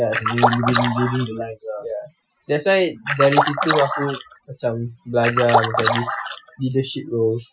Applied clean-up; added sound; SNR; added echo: classical method Wiener filter.